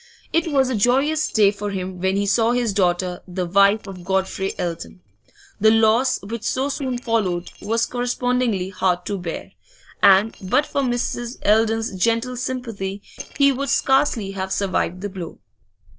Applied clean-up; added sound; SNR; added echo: neural separator model SepFormer DNS4.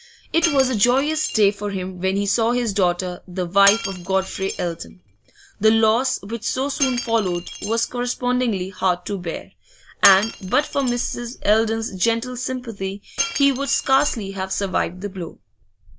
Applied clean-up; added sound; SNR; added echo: none; Shatter; 11 dB; none.